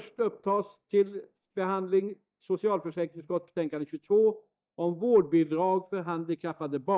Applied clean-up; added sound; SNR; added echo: neural mask model DeepFilterNet 3.